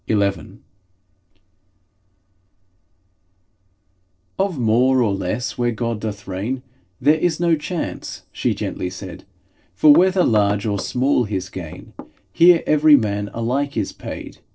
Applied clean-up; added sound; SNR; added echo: neural separator model SepFormer DNS4.